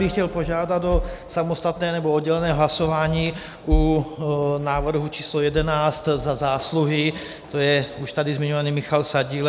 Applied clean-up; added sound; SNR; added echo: none; none; none; none.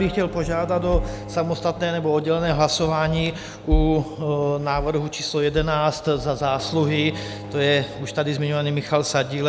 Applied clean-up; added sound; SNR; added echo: none; Bowed string instrument; 16 dB; none.